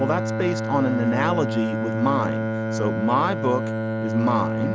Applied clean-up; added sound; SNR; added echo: none; Bowed string instrument; 1 dB; none.